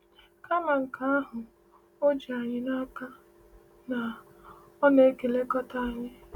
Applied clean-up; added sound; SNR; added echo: none; none; none; none.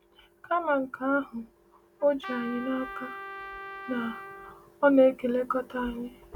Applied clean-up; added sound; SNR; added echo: none; Trumpet; 13 dB; none.